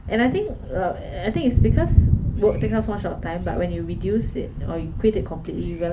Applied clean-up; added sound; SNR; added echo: none; Thunder; 0 dB; reverberation time 0.3 s.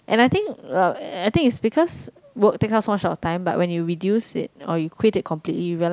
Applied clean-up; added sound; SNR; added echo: none; none; none; none.